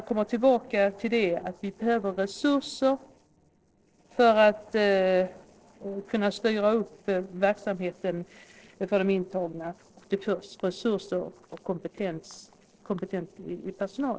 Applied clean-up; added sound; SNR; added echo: neural separator model SepFormer DNS4.